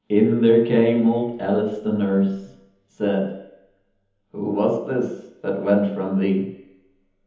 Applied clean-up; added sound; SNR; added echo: none; none; none; reverberation time 1.3 s.